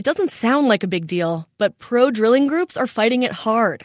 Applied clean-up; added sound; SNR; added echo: none; none; none; none.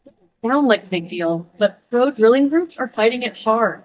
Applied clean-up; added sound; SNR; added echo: neural mask model DeepFilterNet 3.